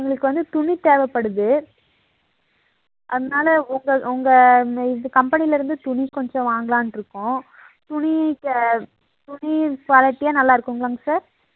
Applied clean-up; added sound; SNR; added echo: none; none; none; none.